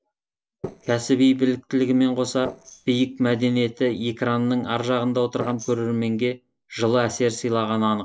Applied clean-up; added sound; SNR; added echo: neural separator model SepFormer DNS4.